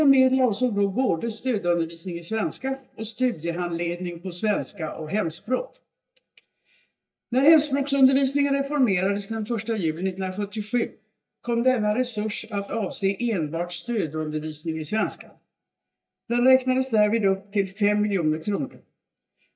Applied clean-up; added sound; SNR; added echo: neural mask model DeepFilterNet 3.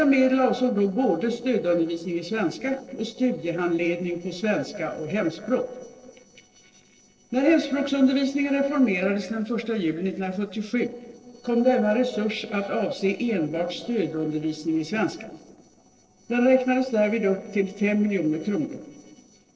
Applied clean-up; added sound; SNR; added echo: neural separator model SepFormer DNS4.